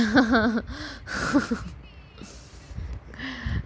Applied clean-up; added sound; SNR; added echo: none; none; none; none.